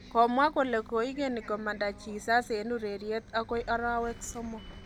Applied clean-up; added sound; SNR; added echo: none; Bus; 17 dB; none.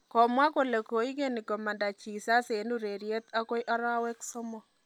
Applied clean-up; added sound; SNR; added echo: none; none; none; none.